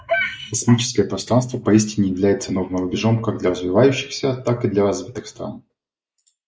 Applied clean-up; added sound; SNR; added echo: neural mask model Resemble Enhance denoiser.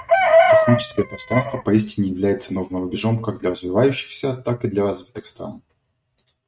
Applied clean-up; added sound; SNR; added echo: neural mask model RNNoise.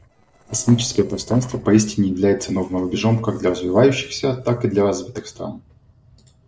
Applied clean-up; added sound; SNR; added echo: neural separator model SepFormer DNS4.